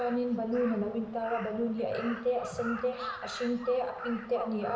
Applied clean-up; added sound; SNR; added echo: none; Crow; 12 dB; reverberation time 0.9 s.